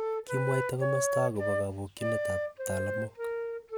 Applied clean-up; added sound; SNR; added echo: none; Wind instrument, woodwind instrument; -2 dB; none.